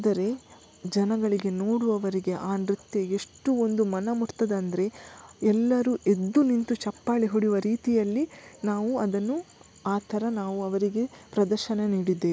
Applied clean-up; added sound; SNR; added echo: none; none; none; none.